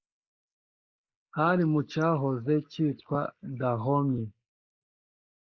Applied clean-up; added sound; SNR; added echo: neural mask model Resemble Enhance denoiser.